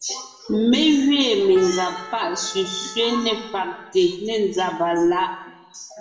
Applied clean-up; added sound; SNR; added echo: none; Trumpet; 18 dB; reverberation time 1.0 s.